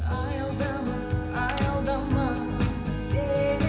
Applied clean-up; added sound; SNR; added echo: none; Mechanisms; 13 dB; reverberation time 0.8 s.